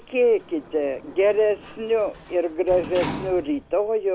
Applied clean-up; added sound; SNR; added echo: none; Sliding door; 15 dB; none.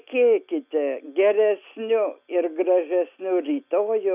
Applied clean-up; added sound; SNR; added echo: none; none; none; none.